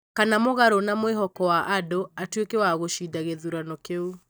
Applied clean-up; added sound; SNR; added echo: neural mask model DeepFilterNet 3.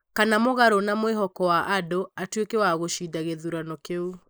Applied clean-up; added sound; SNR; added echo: neural mask model Resemble Enhance denoiser.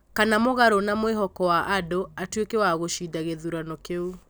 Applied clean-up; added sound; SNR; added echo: none; none; none; none.